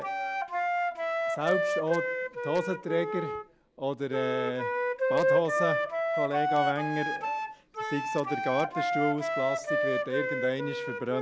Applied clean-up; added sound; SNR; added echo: none; Wind instrument, woodwind instrument; -2 dB; none.